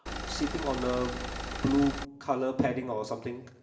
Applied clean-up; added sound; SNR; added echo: none; Engine; 5 dB; reverberation time 0.8 s.